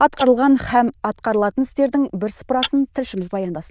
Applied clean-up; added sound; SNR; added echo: neural diffusion model UNIVERSE++.